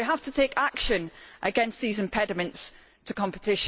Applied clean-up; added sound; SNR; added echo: none; none; none; none.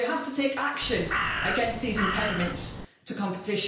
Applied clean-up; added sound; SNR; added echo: none; Crow; 2 dB; reverberation time 0.5 s.